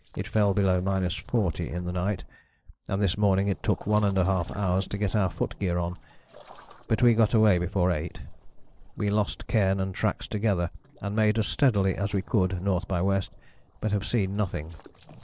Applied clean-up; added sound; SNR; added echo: neural separator model SepFormer DNS4.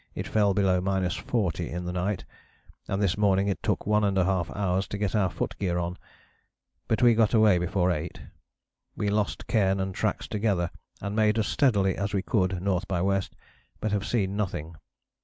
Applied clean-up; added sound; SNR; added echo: none; none; none; none.